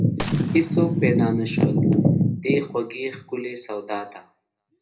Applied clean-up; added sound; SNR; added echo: none; Gunshot, gunfire; 16 dB; reverberation time 0.3 s.